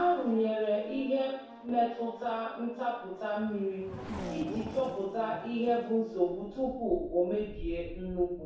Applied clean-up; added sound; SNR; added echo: none; Race car, auto racing / Accelerating, revving, vroom; 13 dB; reverberation time 0.7 s.